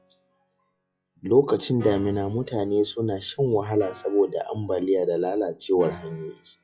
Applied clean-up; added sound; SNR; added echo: classical method WPE with log-MMSE.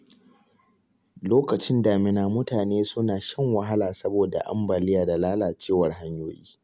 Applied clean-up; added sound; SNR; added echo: none; none; none; none.